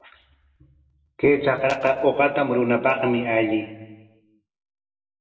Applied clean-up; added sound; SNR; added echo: none; none; none; reverberation time 0.9 s.